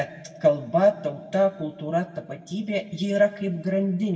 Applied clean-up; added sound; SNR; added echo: none; none; none; reverberation time 1.2 s.